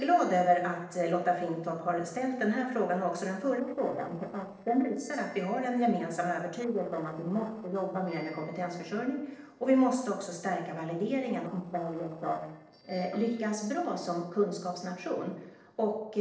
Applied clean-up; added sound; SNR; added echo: neural separator model SepFormer DNS4.